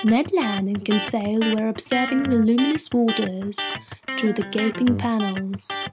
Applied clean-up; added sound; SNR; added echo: none; Electric guitar; 9 dB; none.